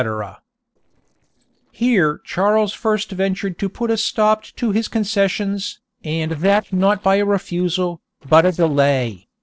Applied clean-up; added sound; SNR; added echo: neural separator model SepFormer DNS4.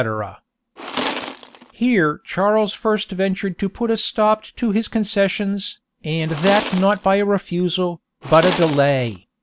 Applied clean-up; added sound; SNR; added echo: none; Tools; 8 dB; none.